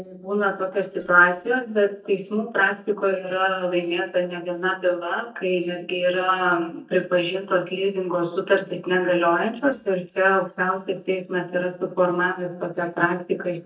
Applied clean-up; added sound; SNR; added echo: neural mask model DeepFilterNet 3.